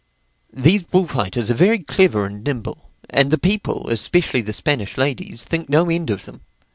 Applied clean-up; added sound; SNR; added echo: none; none; none; none.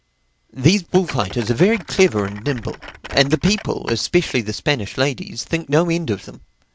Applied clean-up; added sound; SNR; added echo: none; Typing; 16 dB; none.